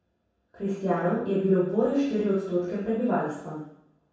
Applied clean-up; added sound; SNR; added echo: none; none; none; reverberation time 0.7 s.